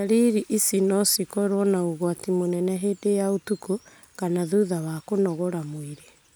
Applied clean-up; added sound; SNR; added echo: none; none; none; none.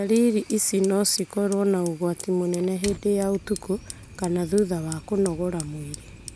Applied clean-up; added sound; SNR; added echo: none; Fire; 16 dB; none.